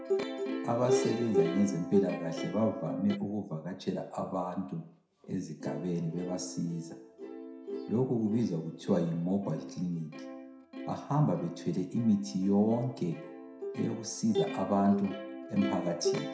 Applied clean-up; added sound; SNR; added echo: none; Plucked string instrument; 5 dB; reverberation time 0.6 s.